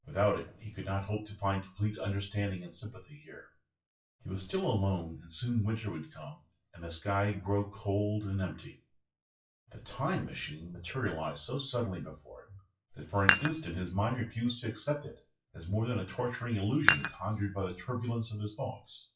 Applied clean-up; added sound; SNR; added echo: classical method WPE with log-MMSE.